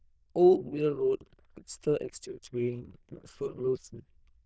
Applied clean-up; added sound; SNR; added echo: neural diffusion model UNIVERSE++.